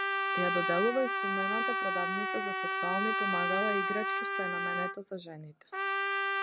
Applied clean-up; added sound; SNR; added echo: none; Trumpet; -4 dB; none.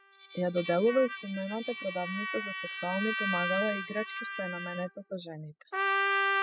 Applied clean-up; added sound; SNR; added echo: classical method spectral subtraction.